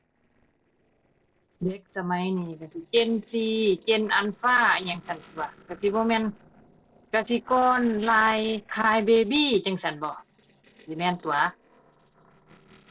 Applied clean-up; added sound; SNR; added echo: neural separator model SepFormer DNS4.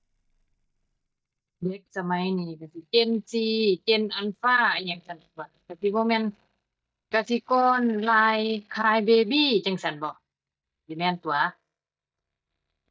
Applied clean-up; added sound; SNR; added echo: neural mask model DeepFilterNet 3.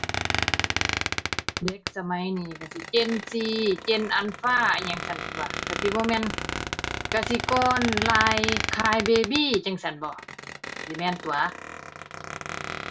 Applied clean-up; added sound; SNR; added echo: none; Squeak; 4 dB; reverberation time 0.2 s.